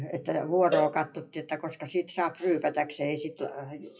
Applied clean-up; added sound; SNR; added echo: classical method WPE with log-MMSE.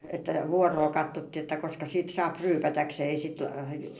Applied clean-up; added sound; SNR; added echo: neural separator model SepFormer DNS4.